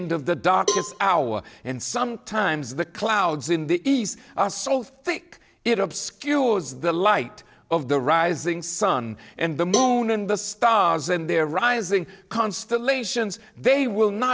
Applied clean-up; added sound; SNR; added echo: none; Cowbell; 9 dB; none.